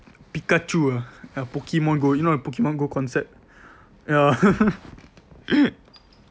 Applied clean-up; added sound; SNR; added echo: none; none; none; none.